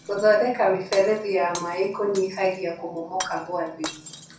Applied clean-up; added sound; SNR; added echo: none; Shatter; 16 dB; reverberation time 0.5 s.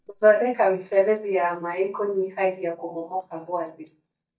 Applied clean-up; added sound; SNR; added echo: neural mask model DeepFilterNet 3.